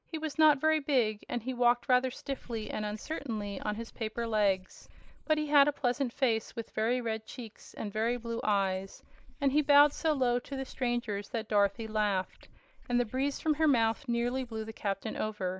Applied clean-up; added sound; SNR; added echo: neural mask model Resemble Enhance denoiser.